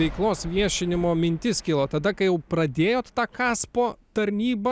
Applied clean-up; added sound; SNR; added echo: none; Thunder; 18 dB; none.